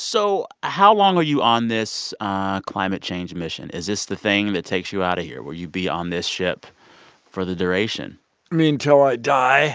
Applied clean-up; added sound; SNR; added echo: none; none; none; none.